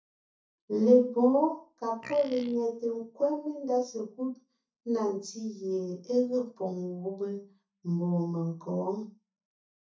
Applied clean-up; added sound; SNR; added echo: neural mask model DeepFilterNet 3.